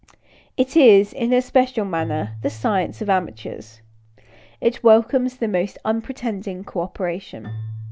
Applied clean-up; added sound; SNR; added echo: none; Keyboard (musical); 17 dB; none.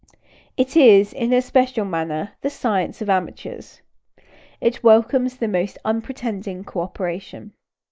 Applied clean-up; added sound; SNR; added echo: neural mask model Resemble Enhance denoiser.